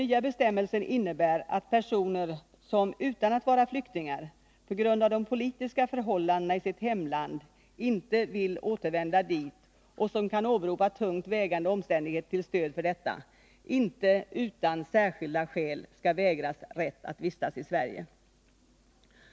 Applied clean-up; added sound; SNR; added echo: none; none; none; none.